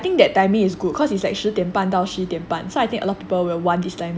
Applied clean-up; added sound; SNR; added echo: none; none; none; none.